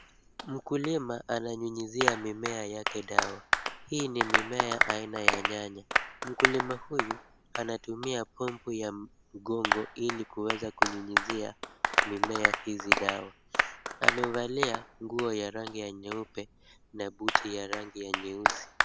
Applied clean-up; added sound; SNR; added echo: none; Applause; -3 dB; none.